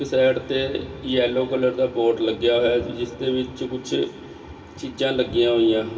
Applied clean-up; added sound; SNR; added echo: none; none; none; reverberation time 2.0 s.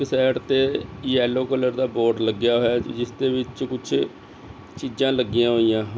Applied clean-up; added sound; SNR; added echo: none; none; none; none.